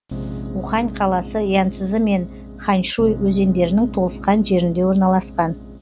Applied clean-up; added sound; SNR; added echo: none; Piano; 12 dB; none.